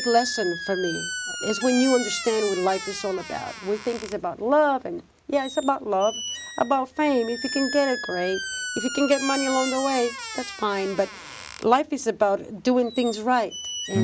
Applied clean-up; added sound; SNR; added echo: none; Squeak; 10 dB; none.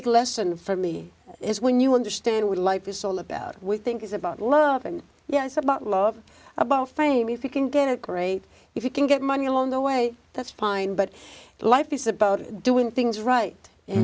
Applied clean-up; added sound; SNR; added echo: none; none; none; none.